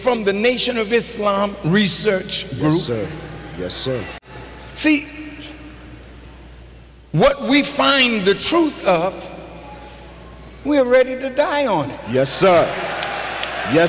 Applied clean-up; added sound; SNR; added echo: none; none; none; none.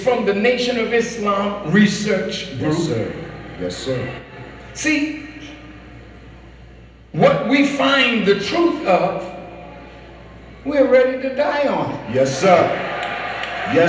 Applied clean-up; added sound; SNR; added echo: none; none; none; reverberation time 0.8 s.